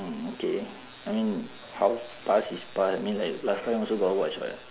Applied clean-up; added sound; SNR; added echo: none; none; none; none.